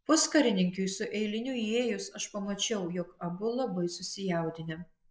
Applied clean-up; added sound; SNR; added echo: neural mask model Resemble Enhance denoiser.